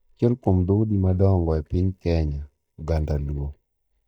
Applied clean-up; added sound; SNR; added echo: neural mask model DeepFilterNet 3.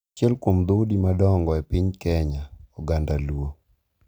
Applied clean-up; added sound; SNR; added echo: none; none; none; none.